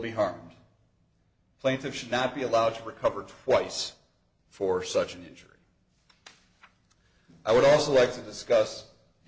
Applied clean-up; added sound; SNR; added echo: none; none; none; none.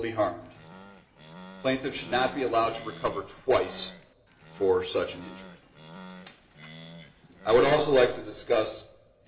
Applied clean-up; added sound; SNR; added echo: none; Animal; 19 dB; reverberation time 0.5 s.